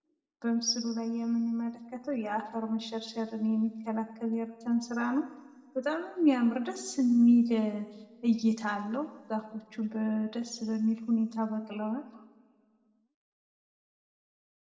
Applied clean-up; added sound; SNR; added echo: none; none; none; reverberation time 1.2 s.